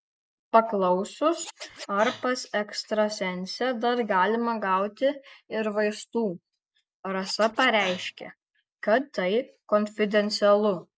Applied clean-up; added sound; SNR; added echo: none; Scratching (performance technique); 19 dB; none.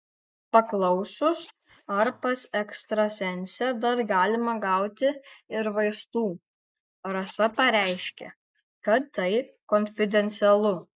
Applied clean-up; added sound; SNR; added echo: neural mask model DeepFilterNet 3.